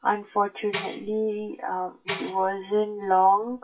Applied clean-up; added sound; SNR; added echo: classical method WPE with log-MMSE.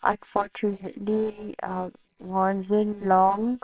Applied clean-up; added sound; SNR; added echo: neural separator model SepFormer WHAMR!.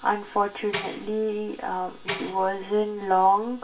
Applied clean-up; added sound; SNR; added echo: none; Tambourine; 13 dB; reverberation time 0.2 s.